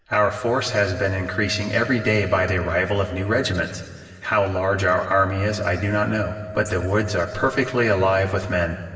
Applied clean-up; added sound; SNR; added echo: none; Wind instrument, woodwind instrument; 17 dB; reverberation time 2.1 s.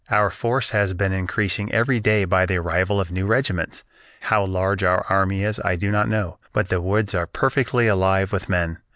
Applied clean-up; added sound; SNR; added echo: none; none; none; none.